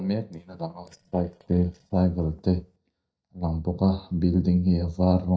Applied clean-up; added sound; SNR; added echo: neural mask model DeepFilterNet 3.